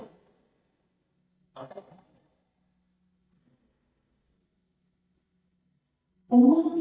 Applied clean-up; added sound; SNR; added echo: neural mask model DeepFilterNet 3.